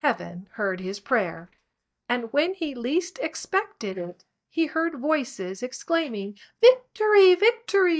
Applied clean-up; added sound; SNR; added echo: neural mask model DeepFilterNet 3.